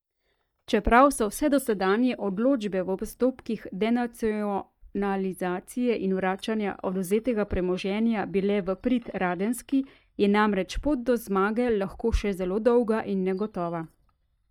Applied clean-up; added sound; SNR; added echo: neural mask model DeepFilterNet 3.